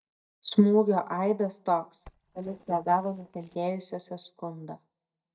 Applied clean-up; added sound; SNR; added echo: neural mask model DeepFilterNet 3.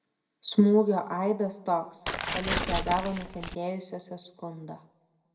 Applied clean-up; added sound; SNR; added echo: none; Tearing; 3 dB; reverberation time 0.7 s.